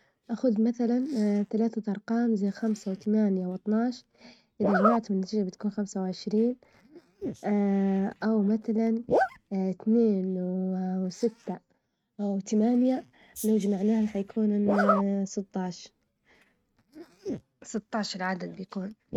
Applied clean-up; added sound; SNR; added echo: neural mask model RNNoise.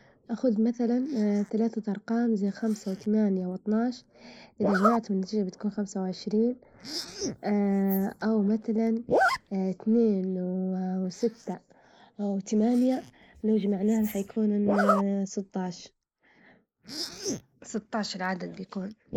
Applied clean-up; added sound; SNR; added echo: neural mask model Resemble Enhance denoiser.